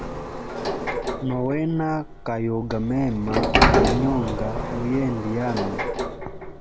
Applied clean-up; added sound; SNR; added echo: none; Sliding door; -1 dB; none.